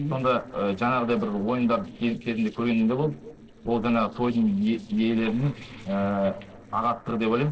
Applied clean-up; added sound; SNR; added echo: neural separator model SepFormer DNS4.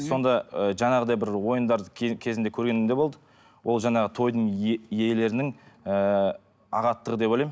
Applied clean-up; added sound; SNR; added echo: none; none; none; none.